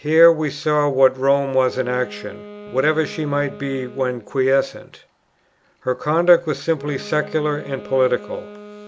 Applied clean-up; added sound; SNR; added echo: none; Wind instrument, woodwind instrument; 19 dB; none.